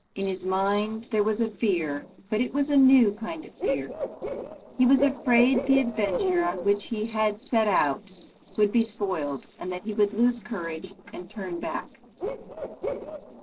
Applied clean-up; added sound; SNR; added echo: neural separator model SepFormer DNS4.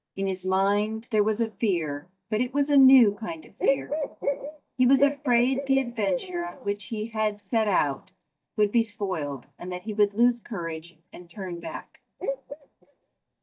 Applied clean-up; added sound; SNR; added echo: neural mask model DeepFilterNet 3.